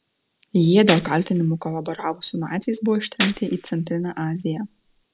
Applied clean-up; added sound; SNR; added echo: none; Gunshot, gunfire; 11 dB; none.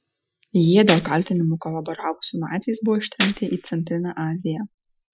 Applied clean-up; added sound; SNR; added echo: classical method Wiener filter.